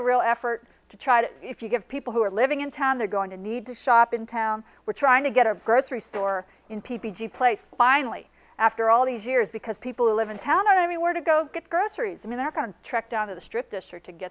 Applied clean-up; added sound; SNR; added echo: none; none; none; none.